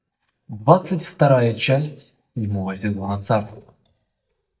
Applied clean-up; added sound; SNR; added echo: neural mask model DeepFilterNet 3.